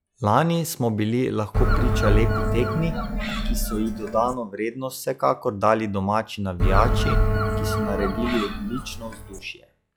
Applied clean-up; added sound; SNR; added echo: classical method log-MMSE.